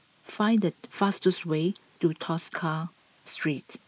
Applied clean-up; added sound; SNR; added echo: neural mask model Resemble Enhance denoiser.